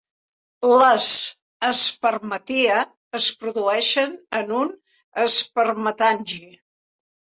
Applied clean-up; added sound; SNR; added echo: none; none; none; none.